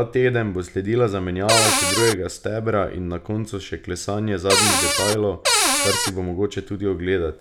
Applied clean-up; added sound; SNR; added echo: none; Cupboard open or close; -4 dB; none.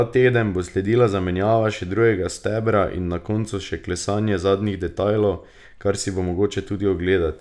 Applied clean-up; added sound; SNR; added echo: none; none; none; none.